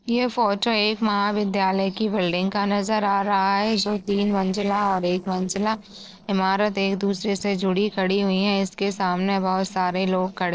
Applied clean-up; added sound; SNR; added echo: neural separator model SepFormer DNS4.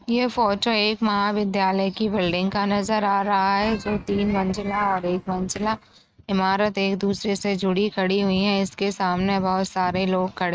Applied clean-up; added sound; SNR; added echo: neural mask model RNNoise.